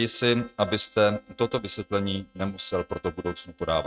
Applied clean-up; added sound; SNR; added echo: neural mask model RNNoise.